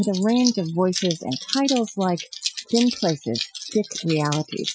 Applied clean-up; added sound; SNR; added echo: classical method Wiener filter.